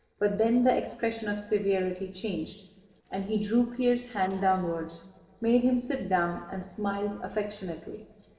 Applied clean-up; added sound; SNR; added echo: neural separator model SepFormer DNS4.